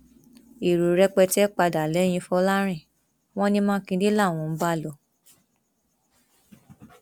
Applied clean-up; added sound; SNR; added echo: none; none; none; none.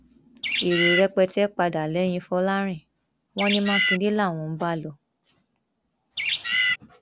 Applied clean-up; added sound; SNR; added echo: none; Bird; -3 dB; none.